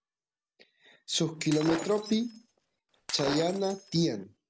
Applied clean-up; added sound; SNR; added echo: none; Shatter; 10 dB; none.